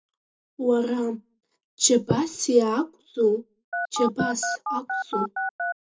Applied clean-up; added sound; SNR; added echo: none; Telephone; 3 dB; reverberation time 0.2 s.